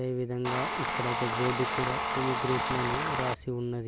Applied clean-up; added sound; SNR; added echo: none; Tools; -1 dB; none.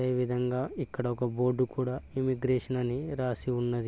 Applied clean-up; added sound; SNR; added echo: none; none; none; none.